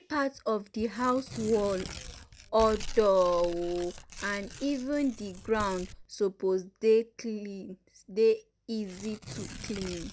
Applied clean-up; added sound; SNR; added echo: none; Tearing; 14 dB; none.